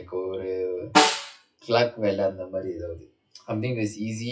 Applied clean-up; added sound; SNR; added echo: classical method WPE with log-MMSE.